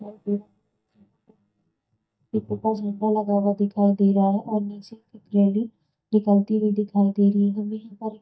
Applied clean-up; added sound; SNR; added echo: neural mask model DeepFilterNet 3.